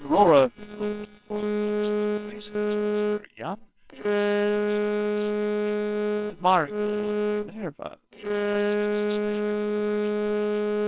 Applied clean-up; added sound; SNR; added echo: neural separator model SepFormer WHAMR!.